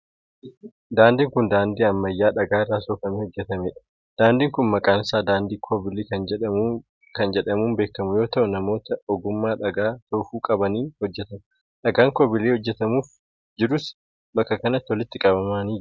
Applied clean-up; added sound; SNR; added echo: none; none; none; none.